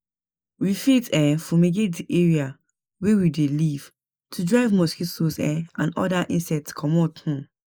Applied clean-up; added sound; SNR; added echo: neural mask model Resemble Enhance denoiser.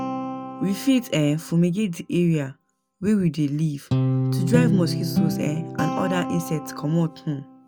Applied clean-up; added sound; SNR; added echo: none; Guitar; 3 dB; none.